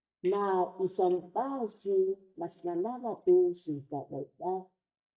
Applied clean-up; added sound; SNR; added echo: neural mask model DeepFilterNet 3.